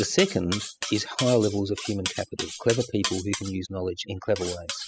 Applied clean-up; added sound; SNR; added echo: classical method spectral subtraction.